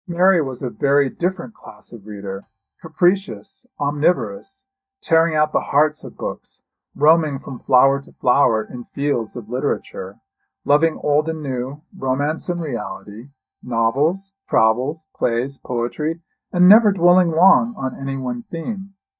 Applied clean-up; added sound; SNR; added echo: neural mask model DeepFilterNet 3.